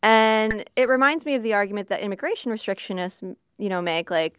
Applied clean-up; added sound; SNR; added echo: none; none; none; none.